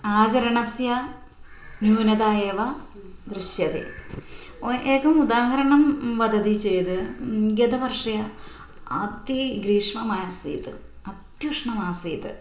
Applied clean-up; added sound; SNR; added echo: none; none; none; reverberation time 0.4 s.